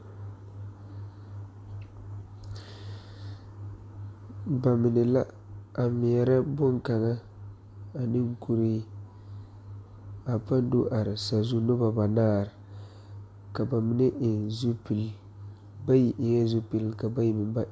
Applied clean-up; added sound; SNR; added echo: none; none; none; none.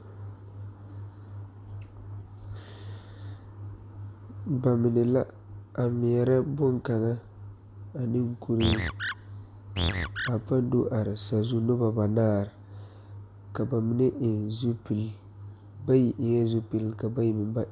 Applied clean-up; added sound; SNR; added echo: none; Animal; 3 dB; none.